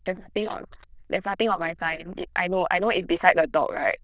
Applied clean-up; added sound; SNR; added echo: neural diffusion model UNIVERSE++.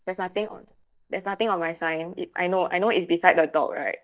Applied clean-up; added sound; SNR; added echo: neural mask model DeepFilterNet 3.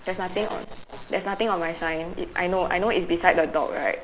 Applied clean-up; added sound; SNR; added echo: none; Sliding door; 15 dB; none.